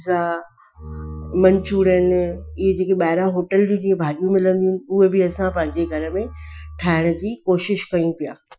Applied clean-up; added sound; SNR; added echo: classical method Wiener filter.